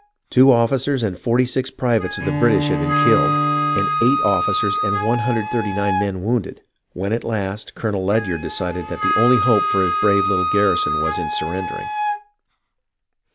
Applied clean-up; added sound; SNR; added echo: none; Bowed string instrument + Wind instrument, woodwind instrument; 2 dB; none.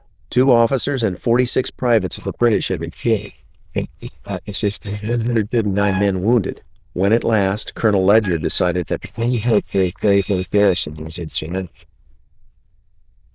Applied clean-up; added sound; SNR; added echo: neural diffusion model UNIVERSE++.